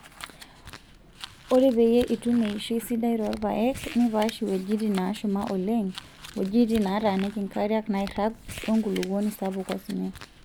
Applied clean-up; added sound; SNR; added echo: none; Crumpling, crinkling; 17 dB; none.